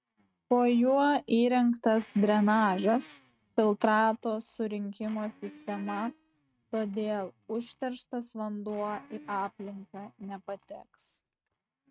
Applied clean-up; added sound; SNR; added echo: neural mask model RNNoise.